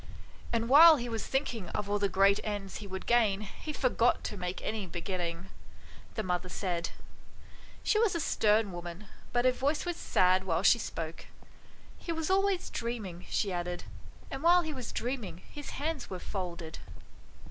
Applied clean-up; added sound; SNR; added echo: none; Cricket; 7 dB; none.